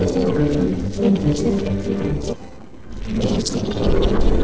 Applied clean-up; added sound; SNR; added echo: neural separator model SepFormer DNS4.